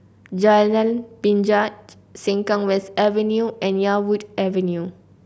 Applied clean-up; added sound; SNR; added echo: none; none; none; none.